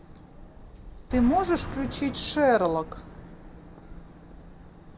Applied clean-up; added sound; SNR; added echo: none; Car passing by; 11 dB; none.